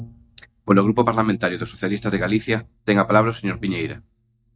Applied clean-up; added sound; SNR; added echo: neural mask model DeepFilterNet 3.